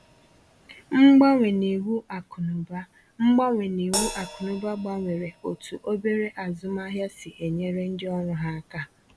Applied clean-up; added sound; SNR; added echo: none; Crash cymbal; 15 dB; none.